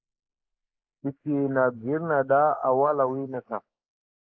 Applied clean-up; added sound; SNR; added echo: neural mask model Resemble Enhance denoiser.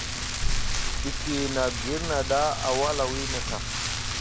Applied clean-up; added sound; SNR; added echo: none; Rain; -1 dB; none.